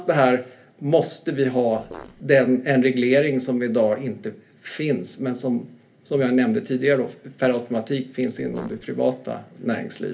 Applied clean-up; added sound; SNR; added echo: none; Fart; 18 dB; reverberation time 0.3 s.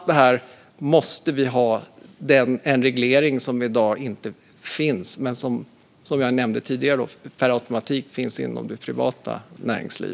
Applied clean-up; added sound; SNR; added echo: none; none; none; none.